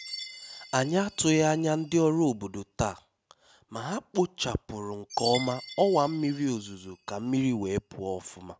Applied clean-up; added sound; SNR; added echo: neural mask model RNNoise.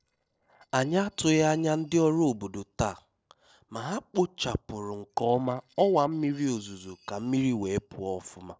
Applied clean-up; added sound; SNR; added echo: neural separator model SepFormer DNS4.